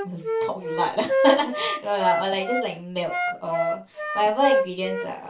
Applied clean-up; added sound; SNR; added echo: none; Wind instrument, woodwind instrument; 1 dB; reverberation time 0.2 s.